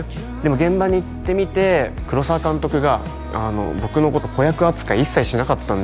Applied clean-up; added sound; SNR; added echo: none; none; none; none.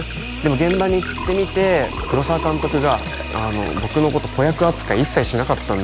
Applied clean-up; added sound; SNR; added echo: none; Sink (filling or washing) / Water tap, faucet; 9 dB; none.